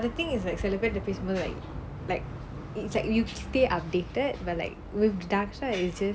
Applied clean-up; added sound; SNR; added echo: none; none; none; none.